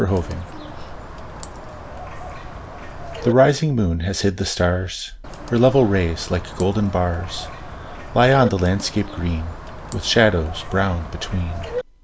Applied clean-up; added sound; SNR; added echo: none; Bird; 11 dB; none.